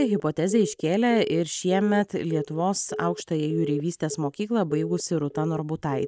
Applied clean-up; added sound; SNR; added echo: neural mask model DeepFilterNet 3.